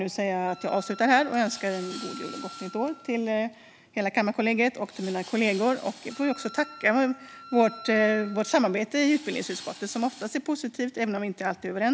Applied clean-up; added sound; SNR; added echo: none; Tools + Wind instrument, woodwind instrument; 18 dB; none.